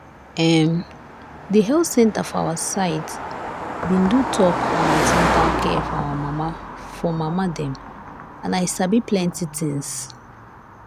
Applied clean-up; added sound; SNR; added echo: none; Car passing by; 4 dB; none.